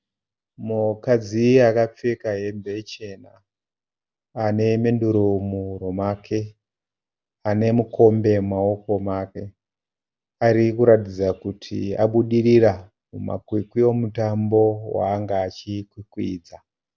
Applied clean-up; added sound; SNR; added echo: none; none; none; none.